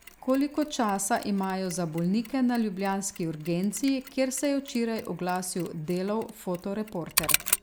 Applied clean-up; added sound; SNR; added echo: none; Mechanisms; 8 dB; none.